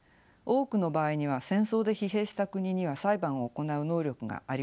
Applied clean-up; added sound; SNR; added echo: none; none; none; none.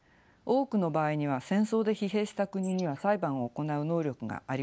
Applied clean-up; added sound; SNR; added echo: neural mask model Resemble Enhance denoiser.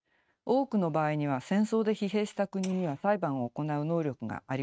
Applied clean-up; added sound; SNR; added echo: neural mask model RNNoise.